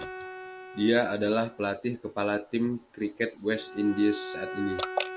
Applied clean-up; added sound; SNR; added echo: none; Bowed string instrument; 12 dB; none.